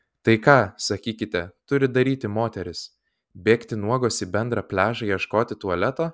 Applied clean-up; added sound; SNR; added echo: none; none; none; none.